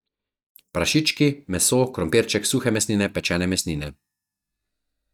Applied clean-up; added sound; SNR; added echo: neural mask model DeepFilterNet 3.